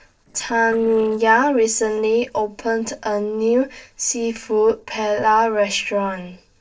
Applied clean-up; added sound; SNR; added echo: neural separator model SepFormer DNS4.